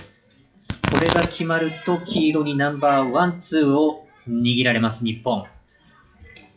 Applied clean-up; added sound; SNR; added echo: classical method WPE with log-MMSE.